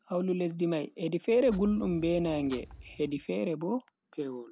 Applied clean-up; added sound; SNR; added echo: none; Clock; 18 dB; none.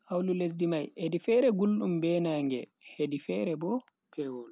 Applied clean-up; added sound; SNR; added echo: none; none; none; none.